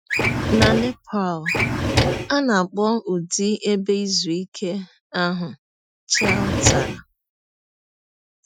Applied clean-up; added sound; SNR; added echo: classical method Wiener filter.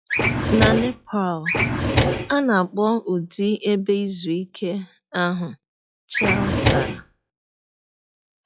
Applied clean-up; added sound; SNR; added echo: classical method log-MMSE.